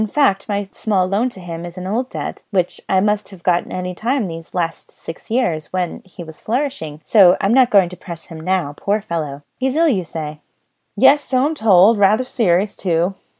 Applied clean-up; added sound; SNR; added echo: none; none; none; none.